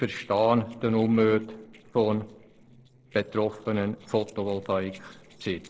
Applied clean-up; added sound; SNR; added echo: neural separator model SepFormer DNS4.